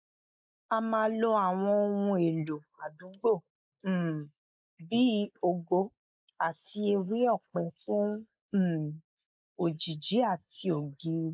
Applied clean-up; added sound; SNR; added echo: neural mask model Resemble Enhance denoiser.